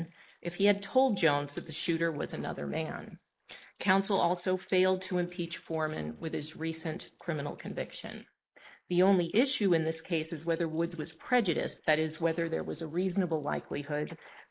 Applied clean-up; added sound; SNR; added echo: neural mask model Resemble Enhance denoiser.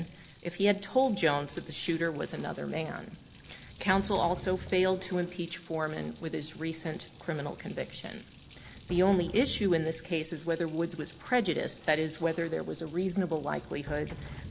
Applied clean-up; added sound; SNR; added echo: none; Sliding door + Water tap, faucet; 16 dB; none.